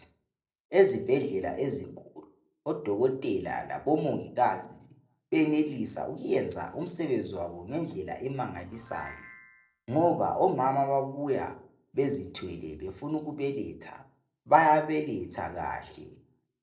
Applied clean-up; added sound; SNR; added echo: neural separator model SepFormer DNS4.